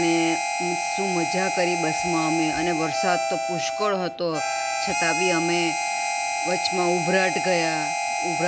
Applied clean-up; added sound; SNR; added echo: none; Harmonica; 0 dB; none.